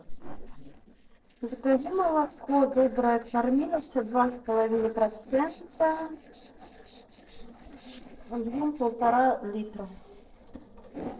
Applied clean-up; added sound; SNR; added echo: neural separator model SepFormer DNS4.